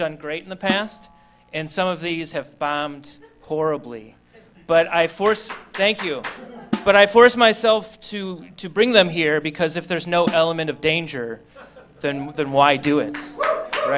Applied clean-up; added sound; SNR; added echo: none; Snare drum; 14 dB; none.